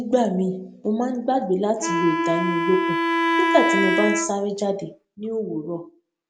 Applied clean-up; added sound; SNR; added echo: none; Wind instrument, woodwind instrument; 0 dB; none.